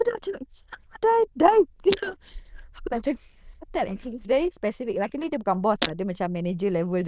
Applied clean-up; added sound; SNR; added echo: neural diffusion model UNIVERSE++.